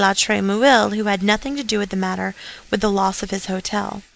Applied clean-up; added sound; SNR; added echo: neural mask model Resemble Enhance denoiser.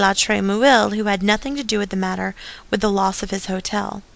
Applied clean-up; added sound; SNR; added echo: none; none; none; none.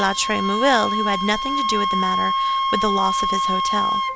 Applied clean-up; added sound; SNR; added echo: none; Wind instrument, woodwind instrument; -2 dB; none.